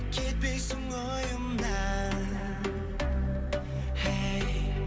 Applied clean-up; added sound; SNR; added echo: none; none; none; reverberation time 1.9 s.